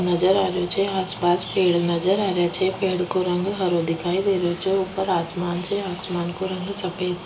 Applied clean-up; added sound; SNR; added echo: none; none; none; none.